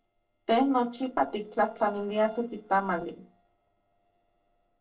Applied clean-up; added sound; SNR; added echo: neural separator model SepFormer DNS4.